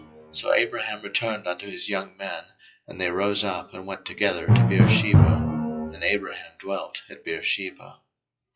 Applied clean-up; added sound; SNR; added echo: classical method WPE with log-MMSE.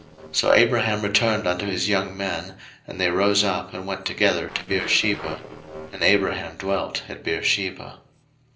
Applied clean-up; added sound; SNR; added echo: neural separator model SepFormer DNS4.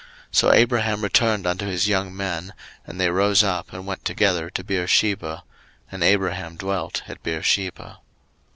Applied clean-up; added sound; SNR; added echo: none; none; none; none.